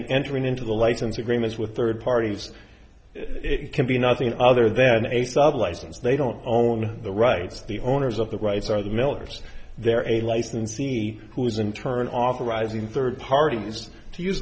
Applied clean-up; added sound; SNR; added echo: none; none; none; none.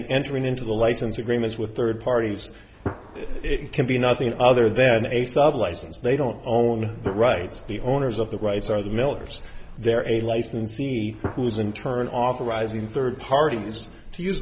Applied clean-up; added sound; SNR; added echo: none; Gunshot, gunfire; 17 dB; none.